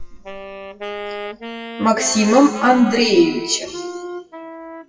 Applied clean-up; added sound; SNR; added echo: classical method WPE with log-MMSE.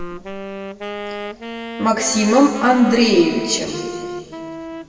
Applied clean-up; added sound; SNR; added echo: none; Wind instrument, woodwind instrument; 11 dB; reverberation time 2.0 s.